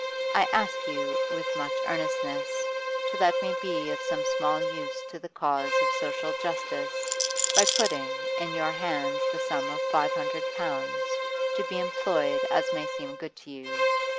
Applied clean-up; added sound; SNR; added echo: none; Bowed string instrument + Rattle; -3 dB; none.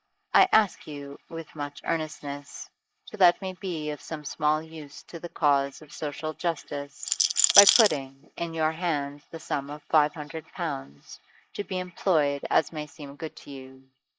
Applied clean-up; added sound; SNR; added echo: neural mask model Resemble Enhance denoiser.